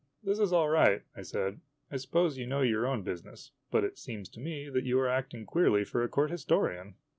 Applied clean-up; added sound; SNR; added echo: none; none; none; none.